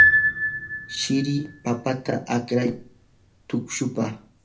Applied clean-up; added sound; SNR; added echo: none; Piano; -1 dB; reverberation time 0.3 s.